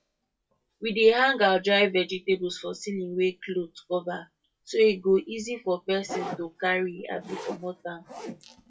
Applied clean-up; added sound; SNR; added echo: classical method WPE with log-MMSE.